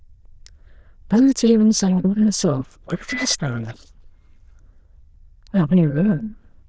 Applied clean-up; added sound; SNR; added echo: neural diffusion model UNIVERSE++.